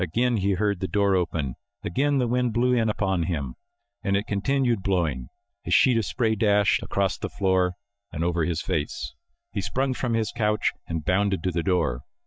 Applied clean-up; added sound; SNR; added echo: neural mask model DeepFilterNet 3.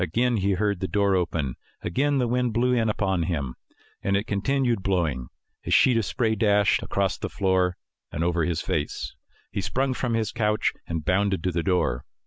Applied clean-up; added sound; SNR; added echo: none; none; none; none.